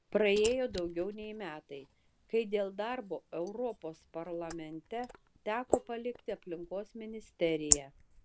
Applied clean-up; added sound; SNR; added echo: neural mask model Resemble Enhance denoiser.